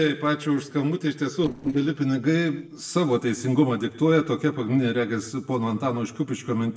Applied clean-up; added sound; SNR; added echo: neural separator model SepFormer DNS4.